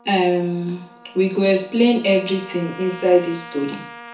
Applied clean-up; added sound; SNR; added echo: none; Trumpet; 19 dB; reverberation time 0.5 s.